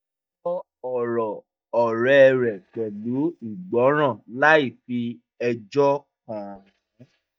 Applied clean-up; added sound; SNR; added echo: neural mask model DeepFilterNet 3.